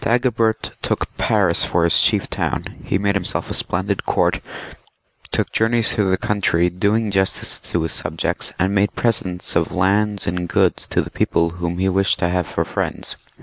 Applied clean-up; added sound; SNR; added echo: none; none; none; none.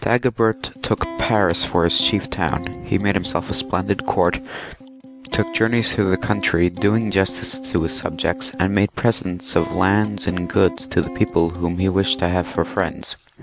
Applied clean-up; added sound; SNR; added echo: none; Electric guitar; 13 dB; none.